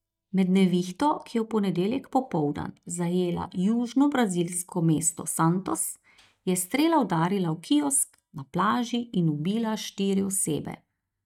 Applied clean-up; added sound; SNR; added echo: neural mask model DeepFilterNet 3.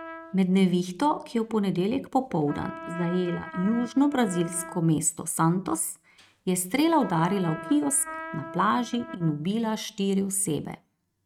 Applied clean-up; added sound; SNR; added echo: neural mask model RNNoise.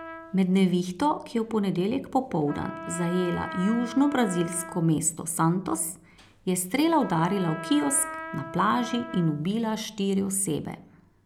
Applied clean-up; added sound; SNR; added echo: none; Trumpet; 15 dB; none.